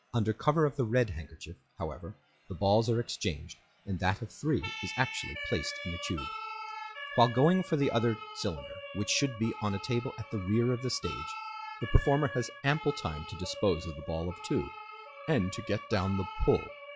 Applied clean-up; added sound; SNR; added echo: classical method log-MMSE.